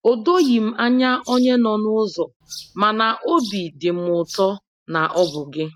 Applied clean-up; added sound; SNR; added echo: neural mask model RNNoise.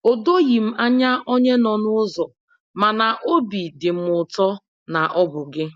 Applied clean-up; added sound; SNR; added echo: none; none; none; none.